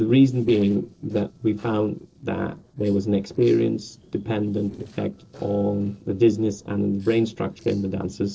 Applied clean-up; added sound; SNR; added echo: neural separator model SepFormer DNS4.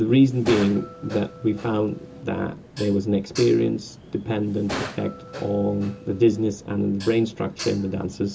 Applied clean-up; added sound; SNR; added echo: none; Dishes, pots, and pans; 15 dB; reverberation time 0.2 s.